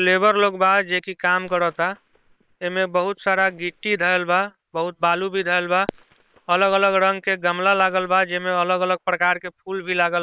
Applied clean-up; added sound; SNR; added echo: neural separator model SepFormer WHAM!.